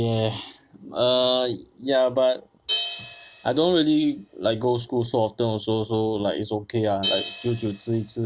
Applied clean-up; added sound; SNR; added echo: none; Crash cymbal; 13 dB; none.